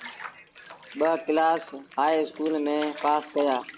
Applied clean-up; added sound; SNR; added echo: none; Bathtub (filling or washing) / Water; 17 dB; none.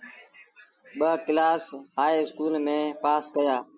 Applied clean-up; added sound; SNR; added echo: none; none; none; none.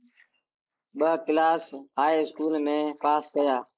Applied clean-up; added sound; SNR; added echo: neural mask model Resemble Enhance denoiser.